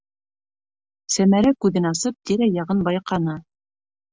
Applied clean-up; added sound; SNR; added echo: none; none; none; none.